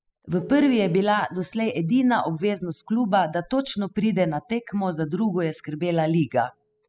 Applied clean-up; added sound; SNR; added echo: classical method spectral subtraction.